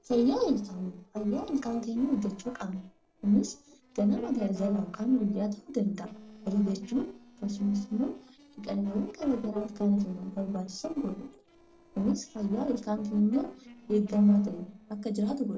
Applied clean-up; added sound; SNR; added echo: neural separator model SepFormer DNS4.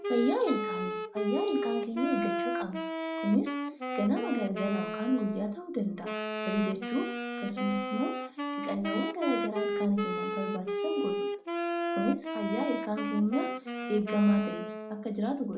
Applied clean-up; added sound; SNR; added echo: none; Wind instrument, woodwind instrument; 2 dB; reverberation time 0.4 s.